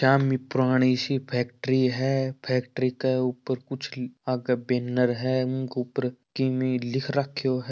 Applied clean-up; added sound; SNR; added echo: none; none; none; none.